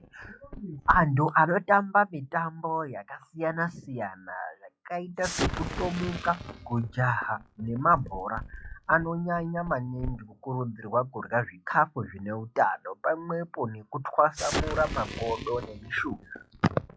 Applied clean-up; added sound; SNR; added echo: classical method log-MMSE.